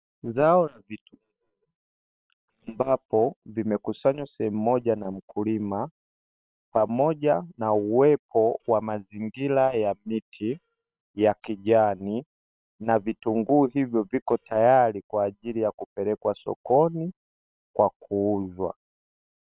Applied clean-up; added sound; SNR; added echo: neural separator model SepFormer WHAM!.